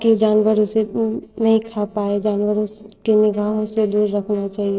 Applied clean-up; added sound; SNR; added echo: neural separator model SepFormer DNS4.